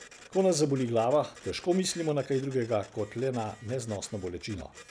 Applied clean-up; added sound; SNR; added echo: none; Printer; 19 dB; none.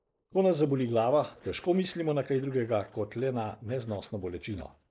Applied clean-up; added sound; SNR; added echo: neural mask model Resemble Enhance denoiser.